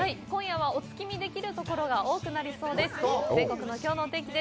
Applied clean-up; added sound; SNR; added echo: none; none; none; none.